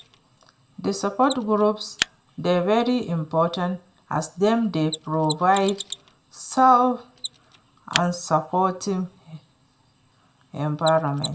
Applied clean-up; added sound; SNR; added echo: none; Mechanisms; 14 dB; reverberation time 0.3 s.